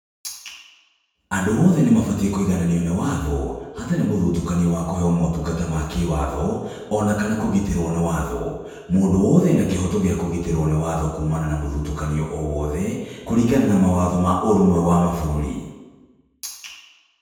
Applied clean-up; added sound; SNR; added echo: none; none; none; reverberation time 1.1 s.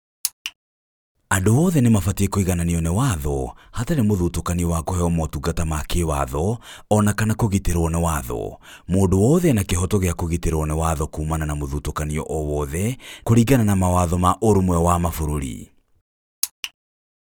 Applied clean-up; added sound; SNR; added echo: none; none; none; none.